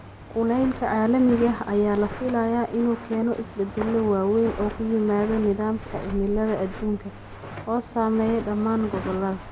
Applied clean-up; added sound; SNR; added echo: none; Walk, footsteps; 12 dB; none.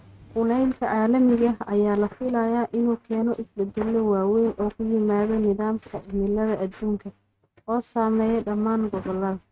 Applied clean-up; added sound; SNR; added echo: neural mask model RNNoise.